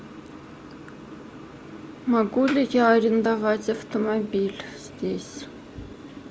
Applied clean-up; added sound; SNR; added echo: none; none; none; none.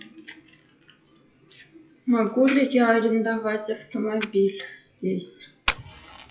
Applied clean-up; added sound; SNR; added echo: classical method WPE with log-MMSE.